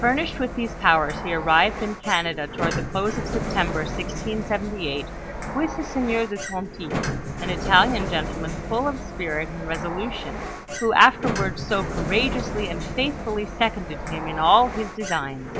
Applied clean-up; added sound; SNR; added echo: none; Sliding door; 6 dB; none.